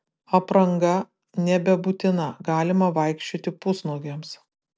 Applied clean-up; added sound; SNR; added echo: none; none; none; none.